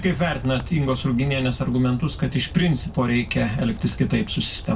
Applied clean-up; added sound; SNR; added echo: none; Rain; 13 dB; reverberation time 0.2 s.